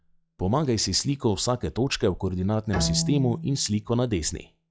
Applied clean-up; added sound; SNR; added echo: classical method log-MMSE.